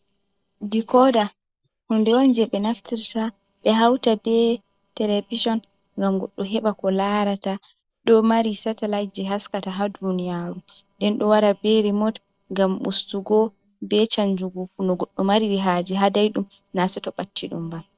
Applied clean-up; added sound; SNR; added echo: neural separator model SepFormer DNS4.